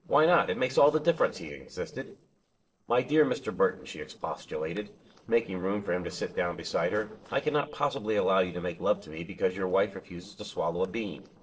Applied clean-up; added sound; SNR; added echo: neural separator model SepFormer DNS4.